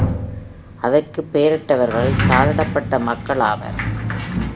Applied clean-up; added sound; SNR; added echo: none; Sliding door; 3 dB; none.